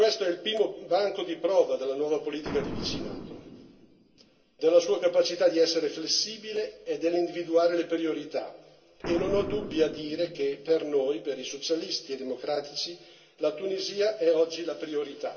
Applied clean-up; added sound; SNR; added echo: none; Boom; 16 dB; reverberation time 0.2 s.